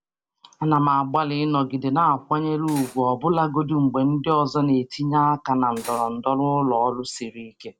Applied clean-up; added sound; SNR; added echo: none; Cutlery, silverware; 16 dB; none.